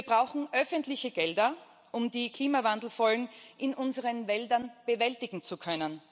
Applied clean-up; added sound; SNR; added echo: none; none; none; none.